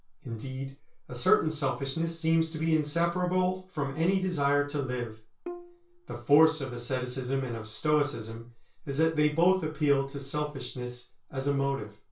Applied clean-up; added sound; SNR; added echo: none; Bowed string instrument; 15 dB; reverberation time 0.2 s.